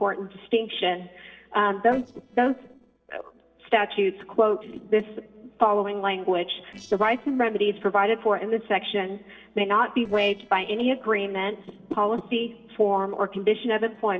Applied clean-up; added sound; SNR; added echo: neural separator model SepFormer DNS4.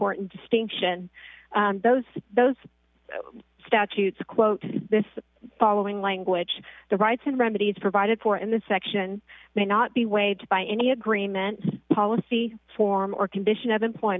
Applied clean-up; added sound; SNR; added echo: none; none; none; none.